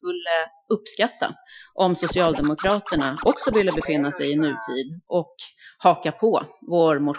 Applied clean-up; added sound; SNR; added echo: classical method Wiener filter.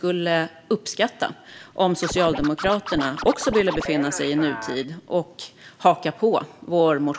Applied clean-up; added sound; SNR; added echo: none; Scratching (performance technique); 10 dB; none.